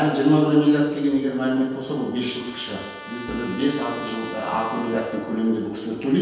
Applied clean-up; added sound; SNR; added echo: none; Trumpet; 18 dB; reverberation time 1.2 s.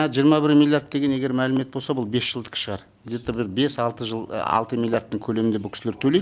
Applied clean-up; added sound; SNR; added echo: none; none; none; none.